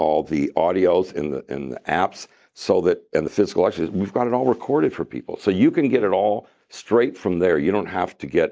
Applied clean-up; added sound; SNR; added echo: none; none; none; none.